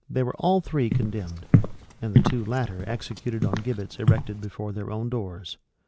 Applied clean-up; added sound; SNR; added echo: none; Walk, footsteps; -3 dB; none.